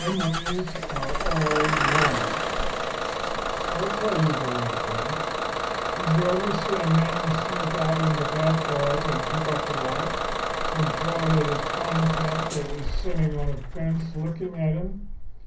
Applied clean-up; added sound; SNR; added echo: none; Engine starting / Bus; 0 dB; reverberation time 0.5 s.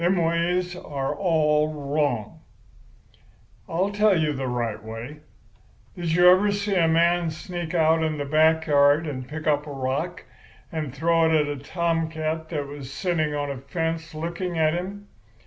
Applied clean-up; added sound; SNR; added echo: none; none; none; none.